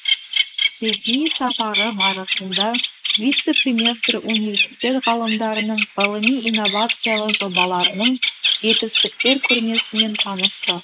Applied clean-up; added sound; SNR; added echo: neural mask model Resemble Enhance denoiser.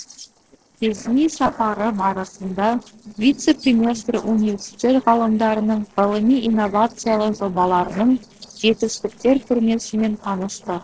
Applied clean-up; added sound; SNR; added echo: neural separator model SepFormer DNS4.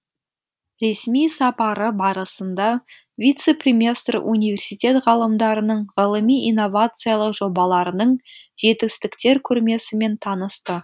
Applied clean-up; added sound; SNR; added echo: none; none; none; none.